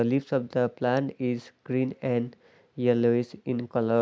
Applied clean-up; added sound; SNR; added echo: none; none; none; none.